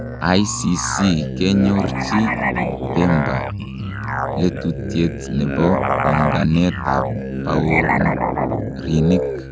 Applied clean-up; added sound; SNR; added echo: none; Musical instrument; 2 dB; none.